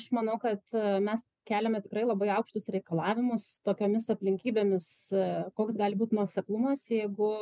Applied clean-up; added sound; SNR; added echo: none; none; none; none.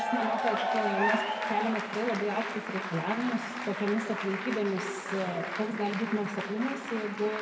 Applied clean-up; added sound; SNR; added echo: none; Applause / Cheering; 2 dB; reverberation time 1.6 s.